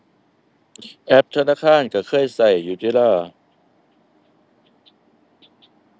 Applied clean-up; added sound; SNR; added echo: none; none; none; none.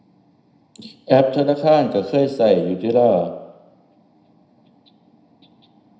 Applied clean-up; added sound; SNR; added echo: none; none; none; reverberation time 0.7 s.